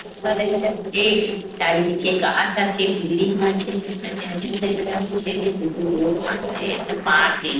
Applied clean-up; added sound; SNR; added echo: neural separator model SepFormer DNS4.